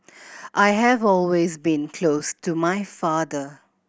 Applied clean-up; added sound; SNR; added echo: none; none; none; none.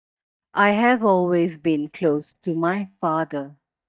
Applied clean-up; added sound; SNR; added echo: neural mask model DeepFilterNet 3.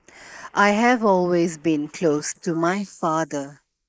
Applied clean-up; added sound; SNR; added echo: neural mask model Resemble Enhance denoiser.